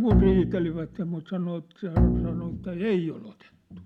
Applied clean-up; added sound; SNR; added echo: none; Bowed string instrument; -1 dB; none.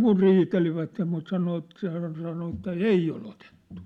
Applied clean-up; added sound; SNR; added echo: none; none; none; none.